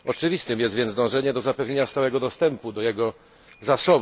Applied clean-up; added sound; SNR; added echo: none; Bicycle bell; 16 dB; none.